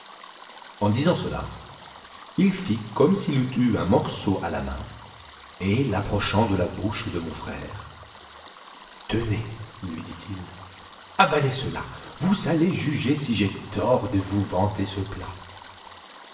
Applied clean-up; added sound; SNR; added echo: none; Stream; 16 dB; reverberation time 1.1 s.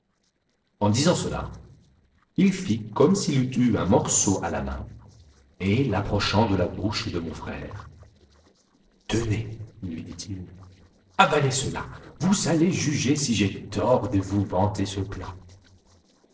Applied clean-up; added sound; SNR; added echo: neural separator model SepFormer DNS4.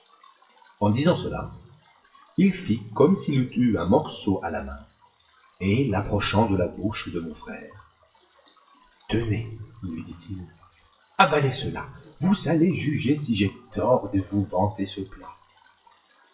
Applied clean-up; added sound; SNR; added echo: classical method WPE with log-MMSE.